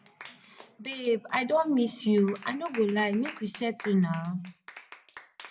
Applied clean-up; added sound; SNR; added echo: none; Clapping; 18 dB; none.